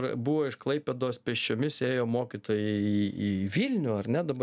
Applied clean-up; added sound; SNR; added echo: none; none; none; none.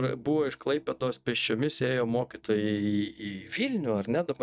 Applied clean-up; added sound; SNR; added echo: neural mask model DeepFilterNet 3.